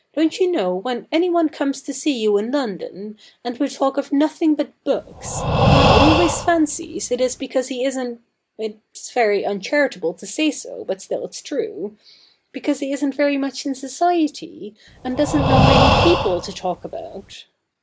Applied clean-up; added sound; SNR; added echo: none; Breathing; -3 dB; none.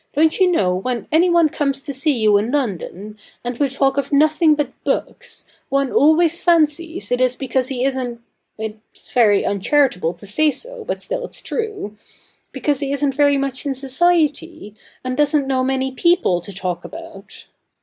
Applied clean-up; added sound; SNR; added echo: none; none; none; none.